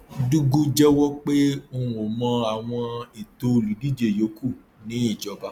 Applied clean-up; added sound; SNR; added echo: none; none; none; none.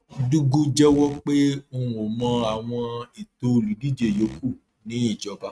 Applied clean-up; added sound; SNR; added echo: neural mask model RNNoise.